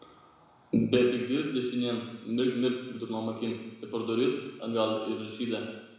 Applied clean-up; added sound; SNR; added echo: none; none; none; reverberation time 1.0 s.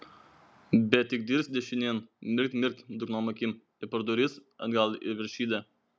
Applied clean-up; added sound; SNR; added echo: none; none; none; none.